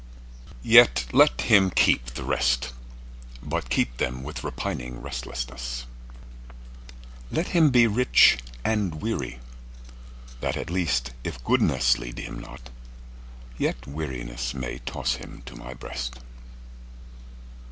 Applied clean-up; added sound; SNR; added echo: none; none; none; none.